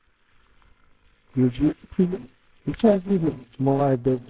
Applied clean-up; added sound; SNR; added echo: neural separator model SepFormer WHAMR!.